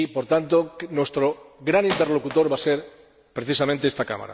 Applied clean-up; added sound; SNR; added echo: none; Wood; 12 dB; none.